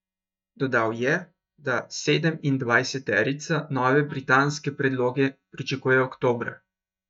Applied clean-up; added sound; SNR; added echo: neural mask model DeepFilterNet 3.